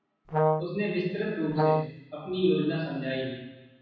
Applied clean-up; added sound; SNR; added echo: none; Brass instrument; -4 dB; reverberation time 1.1 s.